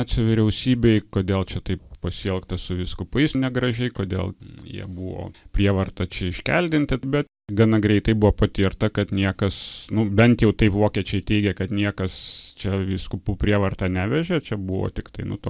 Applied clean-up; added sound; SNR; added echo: none; none; none; none.